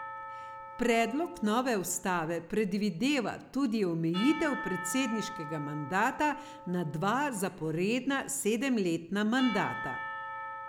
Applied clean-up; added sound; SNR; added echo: none; Church bell / Percussion; 12 dB; none.